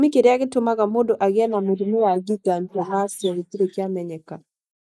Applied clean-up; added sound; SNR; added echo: neural mask model Resemble Enhance denoiser.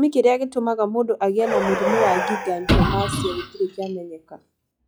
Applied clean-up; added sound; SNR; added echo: classical method log-MMSE.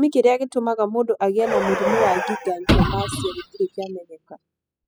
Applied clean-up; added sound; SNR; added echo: classical method spectral subtraction.